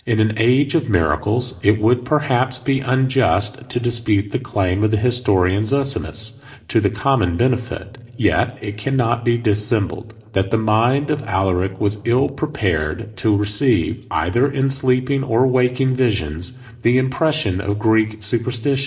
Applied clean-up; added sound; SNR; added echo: neural separator model SepFormer DNS4.